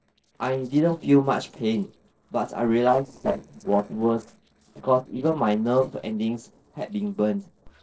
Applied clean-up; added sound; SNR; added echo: neural separator model SepFormer DNS4.